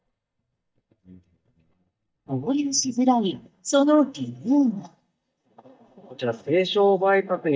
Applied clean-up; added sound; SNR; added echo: neural mask model DeepFilterNet 3.